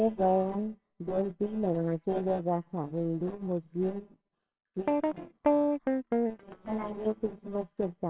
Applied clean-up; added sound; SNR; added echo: neural separator model SepFormer WHAMR!.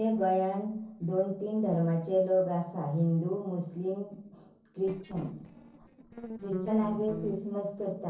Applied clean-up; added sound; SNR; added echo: neural separator model SepFormer DNS4.